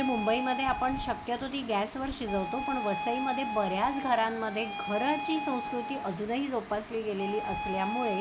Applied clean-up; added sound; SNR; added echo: none; Wind instrument, woodwind instrument; 6 dB; none.